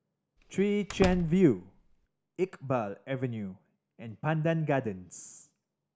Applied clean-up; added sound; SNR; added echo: none; Slam; 8 dB; none.